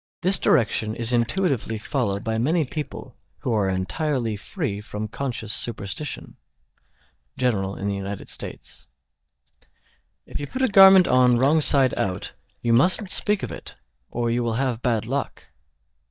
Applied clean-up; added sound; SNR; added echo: neural mask model DeepFilterNet 3.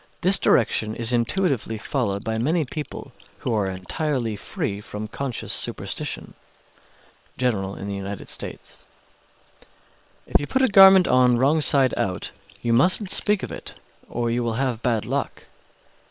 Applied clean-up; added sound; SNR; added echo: neural separator model SepFormer WHAM!.